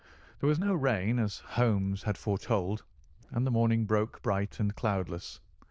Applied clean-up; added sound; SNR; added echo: neural diffusion model UNIVERSE++.